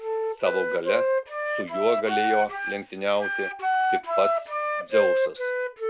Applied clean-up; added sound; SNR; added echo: none; Wind instrument, woodwind instrument; -3 dB; none.